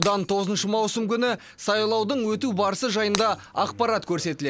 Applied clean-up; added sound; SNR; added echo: none; Shatter; 9 dB; none.